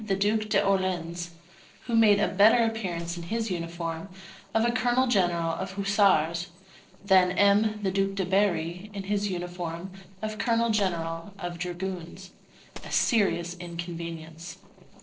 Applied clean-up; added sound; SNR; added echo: neural separator model SepFormer DNS4.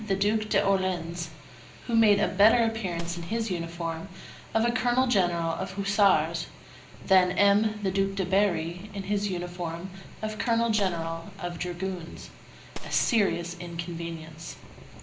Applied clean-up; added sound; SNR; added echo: none; Gunshot, gunfire; 11 dB; reverberation time 0.5 s.